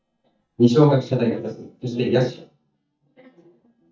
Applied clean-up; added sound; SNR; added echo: neural mask model DeepFilterNet 3.